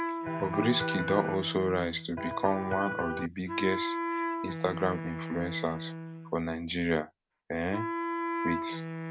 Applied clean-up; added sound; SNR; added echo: none; Electric guitar + Wind instrument, woodwind instrument; 3 dB; none.